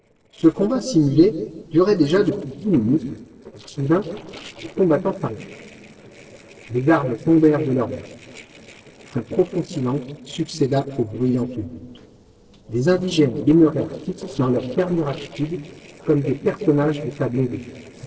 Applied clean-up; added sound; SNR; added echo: neural separator model SepFormer DNS4.